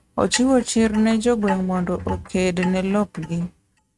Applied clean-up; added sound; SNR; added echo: neural mask model RNNoise.